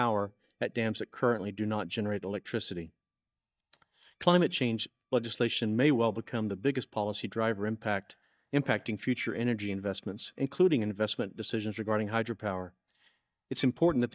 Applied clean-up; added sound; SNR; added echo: neural mask model DeepFilterNet 3.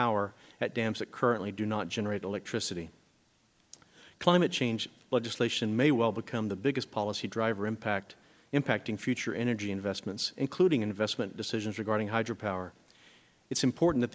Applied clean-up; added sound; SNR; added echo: neural mask model Resemble Enhance denoiser.